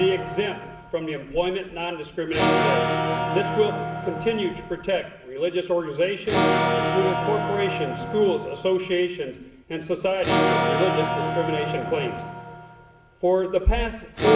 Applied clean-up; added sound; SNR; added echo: none; Electric guitar / Acoustic guitar; 1 dB; reverberation time 0.8 s.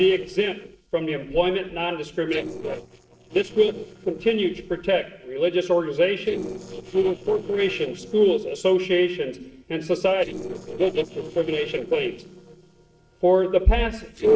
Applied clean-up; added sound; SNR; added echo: neural separator model SepFormer DNS4.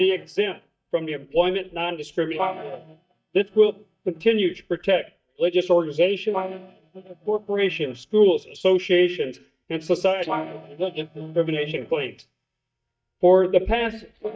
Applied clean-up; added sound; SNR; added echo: neural mask model DeepFilterNet 3.